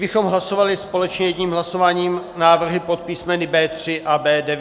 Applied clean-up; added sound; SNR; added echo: none; none; none; none.